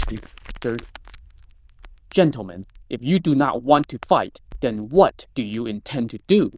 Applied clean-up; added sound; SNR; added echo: neural diffusion model UNIVERSE++.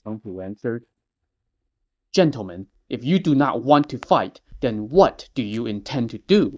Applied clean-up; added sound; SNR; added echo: neural mask model DeepFilterNet 3.